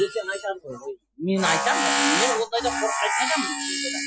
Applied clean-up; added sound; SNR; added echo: classical method Wiener filter.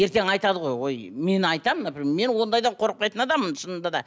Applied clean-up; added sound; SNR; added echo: none; none; none; none.